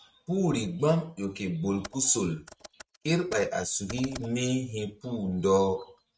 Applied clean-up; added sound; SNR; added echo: neural mask model RNNoise.